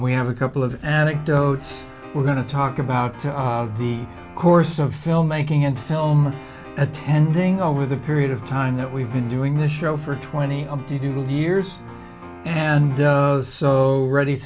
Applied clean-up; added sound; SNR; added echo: none; Piano; 18 dB; none.